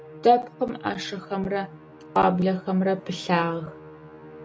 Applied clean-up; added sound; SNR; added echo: none; Musical instrument; 19 dB; none.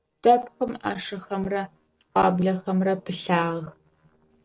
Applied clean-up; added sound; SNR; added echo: neural separator model SepFormer DNS4.